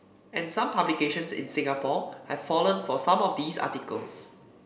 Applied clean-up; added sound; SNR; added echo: none; none; none; none.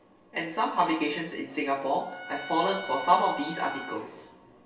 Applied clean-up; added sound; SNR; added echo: none; Trumpet; 13 dB; reverberation time 0.3 s.